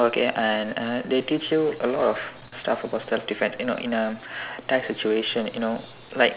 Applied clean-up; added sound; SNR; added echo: none; none; none; none.